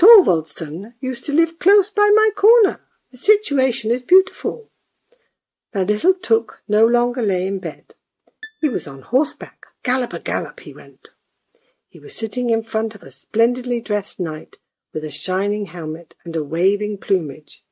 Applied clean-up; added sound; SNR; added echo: neural mask model RNNoise.